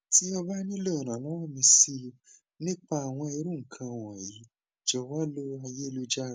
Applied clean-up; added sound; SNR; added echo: none; none; none; none.